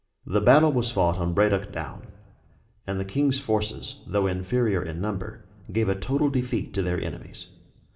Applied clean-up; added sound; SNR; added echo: none; none; none; reverberation time 1.8 s.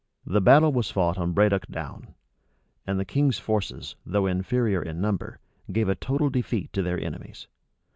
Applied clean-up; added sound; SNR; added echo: none; none; none; none.